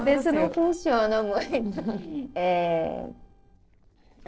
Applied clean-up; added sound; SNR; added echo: neural separator model SepFormer DNS4.